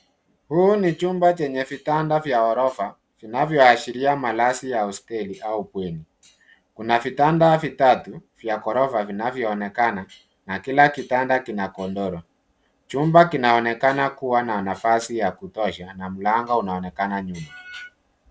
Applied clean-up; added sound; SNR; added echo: none; none; none; none.